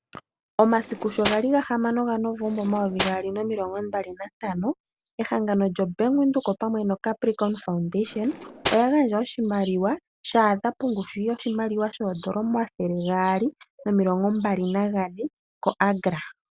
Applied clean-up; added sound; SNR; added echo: none; Cutlery, silverware; 8 dB; none.